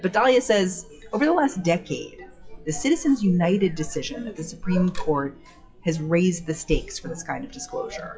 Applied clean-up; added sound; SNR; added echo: classical method WPE with log-MMSE.